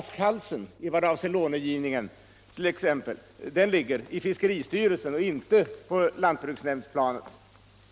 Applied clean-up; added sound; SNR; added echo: none; none; none; none.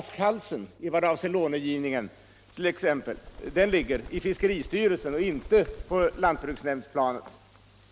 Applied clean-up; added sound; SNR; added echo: none; Bird; 15 dB; none.